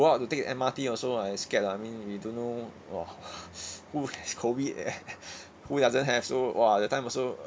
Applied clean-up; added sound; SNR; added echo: none; none; none; none.